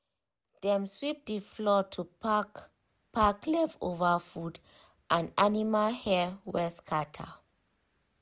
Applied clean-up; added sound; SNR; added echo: none; none; none; none.